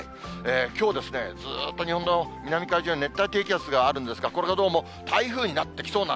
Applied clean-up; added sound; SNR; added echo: none; none; none; none.